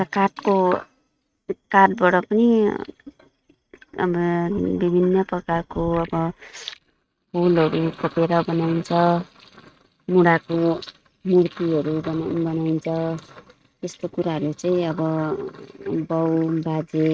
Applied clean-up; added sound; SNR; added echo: neural mask model RNNoise.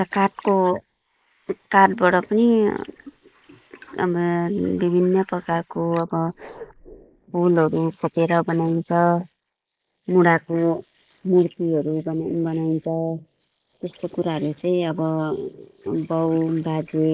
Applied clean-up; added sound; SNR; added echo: neural mask model Resemble Enhance denoiser.